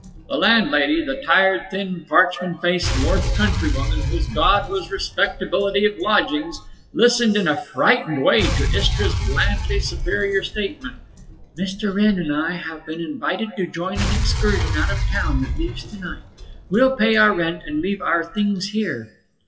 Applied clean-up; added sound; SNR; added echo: classical method WPE with log-MMSE.